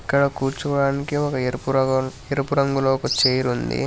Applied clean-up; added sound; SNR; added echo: none; none; none; none.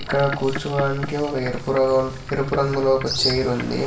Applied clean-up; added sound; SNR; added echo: none; Boat, Water vehicle; 13 dB; reverberation time 0.5 s.